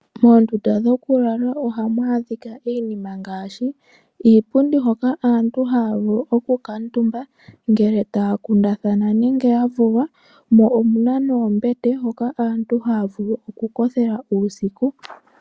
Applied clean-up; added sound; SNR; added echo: none; none; none; none.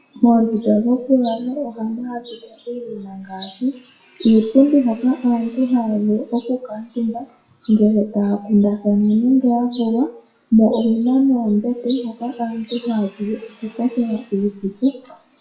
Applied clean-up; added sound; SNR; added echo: classical method WPE with log-MMSE.